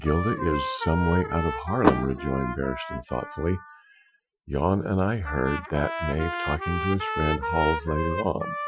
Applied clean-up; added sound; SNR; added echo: classical method Wiener filter.